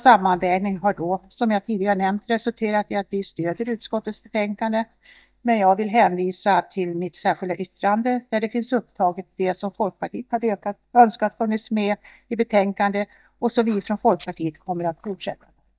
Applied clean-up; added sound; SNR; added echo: neural mask model DeepFilterNet 3.